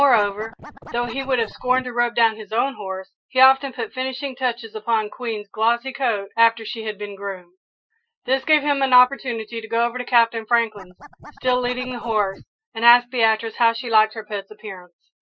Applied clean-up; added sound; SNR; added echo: classical method Wiener filter.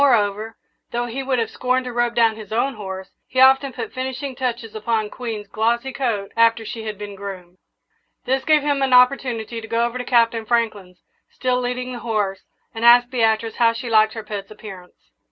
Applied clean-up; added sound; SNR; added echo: none; none; none; none.